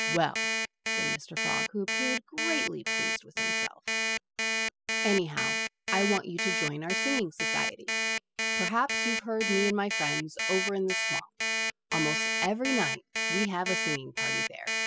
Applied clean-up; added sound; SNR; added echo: classical method spectral subtraction.